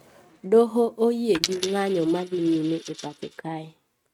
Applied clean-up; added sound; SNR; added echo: neural mask model RNNoise.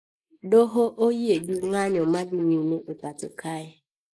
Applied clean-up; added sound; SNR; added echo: neural mask model Resemble Enhance denoiser.